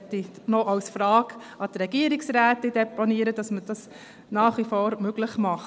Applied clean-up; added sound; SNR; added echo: none; none; none; none.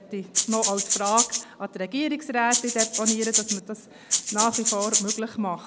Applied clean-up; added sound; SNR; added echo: none; Rattle (instrument); -2 dB; none.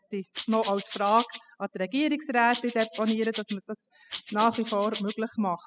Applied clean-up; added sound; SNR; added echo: classical method spectral subtraction.